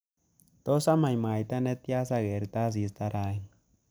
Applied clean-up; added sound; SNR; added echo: none; none; none; none.